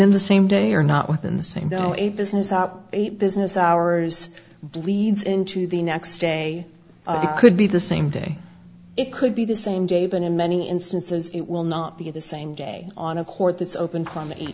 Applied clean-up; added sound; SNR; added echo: none; none; none; none.